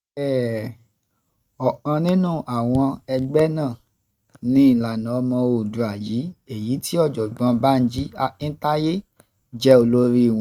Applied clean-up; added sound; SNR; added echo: neural mask model RNNoise.